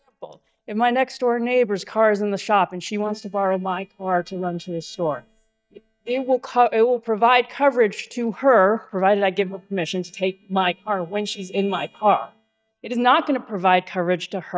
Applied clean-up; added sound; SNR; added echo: neural mask model DeepFilterNet 3.